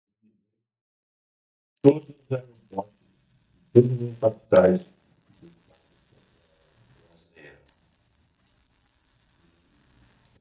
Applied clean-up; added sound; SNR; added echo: neural mask model DeepFilterNet 3.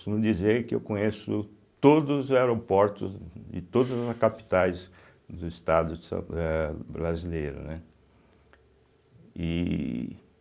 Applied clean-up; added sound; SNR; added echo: none; none; none; none.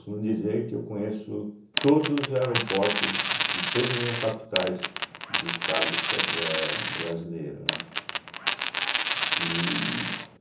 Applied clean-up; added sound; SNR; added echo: none; Coin (dropping); -1 dB; reverberation time 1.2 s.